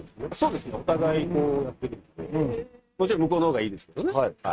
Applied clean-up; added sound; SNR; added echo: neural mask model RNNoise.